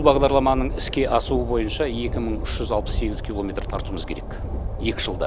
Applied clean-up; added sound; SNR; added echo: none; Train; 4 dB; none.